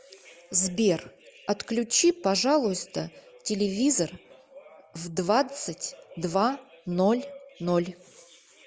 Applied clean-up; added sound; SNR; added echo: none; none; none; none.